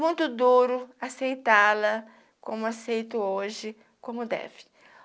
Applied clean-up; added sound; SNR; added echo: none; none; none; none.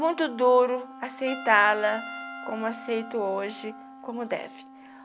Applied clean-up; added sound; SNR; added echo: none; Trumpet + Wind instrument, woodwind instrument; 15 dB; none.